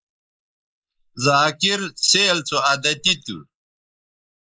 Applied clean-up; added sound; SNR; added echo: neural mask model Resemble Enhance denoiser.